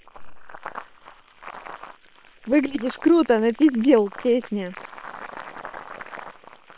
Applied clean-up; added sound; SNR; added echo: neural separator model SepFormer WHAM!.